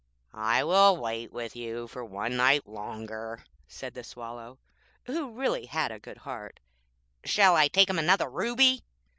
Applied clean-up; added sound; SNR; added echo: none; none; none; none.